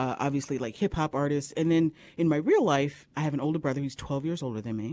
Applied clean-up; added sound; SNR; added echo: none; none; none; none.